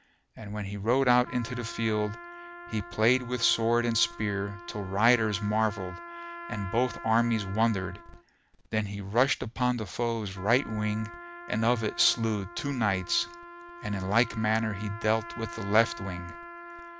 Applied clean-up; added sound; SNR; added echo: none; Trumpet; 15 dB; none.